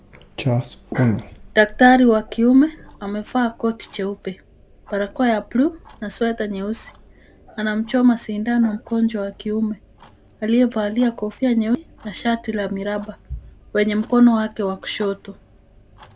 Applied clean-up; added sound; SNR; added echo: none; Clock; 12 dB; none.